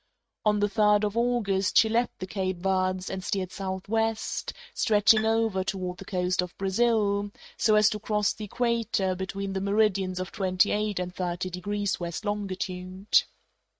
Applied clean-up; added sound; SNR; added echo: neural mask model RNNoise.